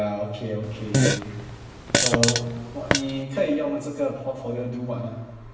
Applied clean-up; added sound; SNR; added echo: none; Fart; -3 dB; reverberation time 1.0 s.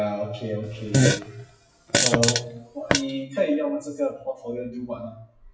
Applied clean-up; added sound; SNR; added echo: classical method WPE with log-MMSE.